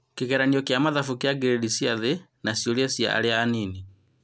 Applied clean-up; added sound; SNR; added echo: none; none; none; none.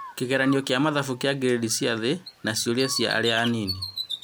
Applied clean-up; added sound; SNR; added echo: none; Bird; 12 dB; none.